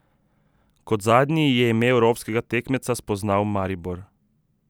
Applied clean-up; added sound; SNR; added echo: none; none; none; none.